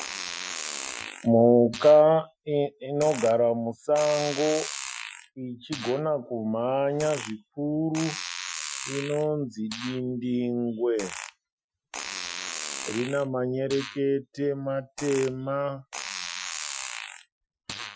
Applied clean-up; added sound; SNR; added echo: classical method Wiener filter.